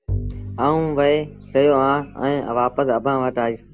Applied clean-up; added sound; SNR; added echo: none; Bowed string instrument; 13 dB; none.